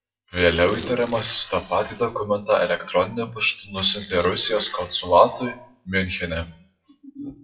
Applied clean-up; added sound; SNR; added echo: classical method WPE with log-MMSE.